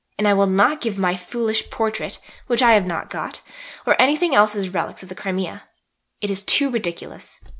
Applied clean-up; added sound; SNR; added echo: none; none; none; none.